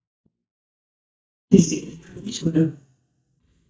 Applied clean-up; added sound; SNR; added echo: neural mask model DeepFilterNet 3.